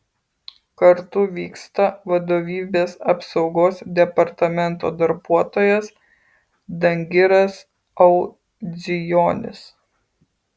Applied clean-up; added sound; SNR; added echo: none; none; none; none.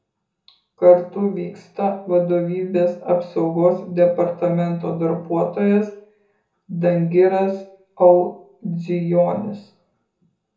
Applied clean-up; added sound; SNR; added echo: none; none; none; reverberation time 0.6 s.